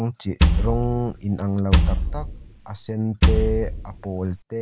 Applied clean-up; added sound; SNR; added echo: none; Wood; -5 dB; none.